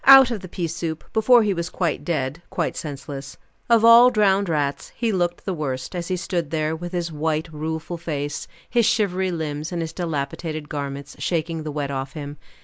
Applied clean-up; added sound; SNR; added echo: none; none; none; none.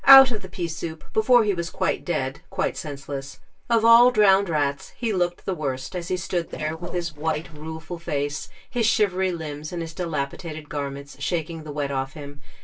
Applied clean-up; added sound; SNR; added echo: neural separator model SepFormer DNS4.